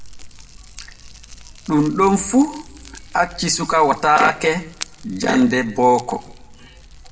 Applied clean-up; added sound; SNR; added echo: none; Fire; 18 dB; reverberation time 0.6 s.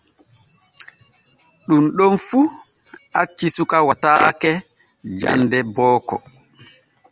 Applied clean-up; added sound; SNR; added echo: none; none; none; none.